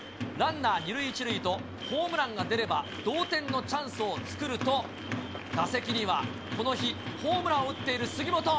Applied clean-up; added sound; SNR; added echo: none; none; none; none.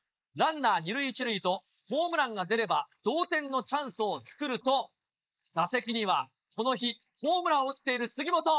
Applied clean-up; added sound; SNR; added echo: neural mask model Resemble Enhance denoiser.